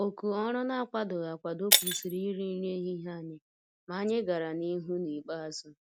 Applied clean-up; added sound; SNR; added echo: none; Shatter; 0 dB; none.